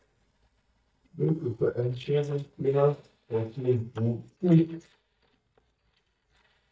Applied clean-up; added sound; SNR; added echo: neural mask model DeepFilterNet 3.